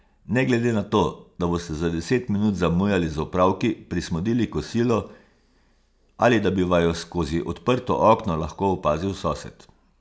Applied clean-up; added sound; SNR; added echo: none; none; none; none.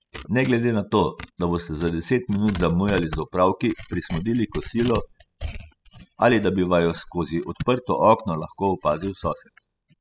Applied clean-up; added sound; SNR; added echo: classical method spectral subtraction.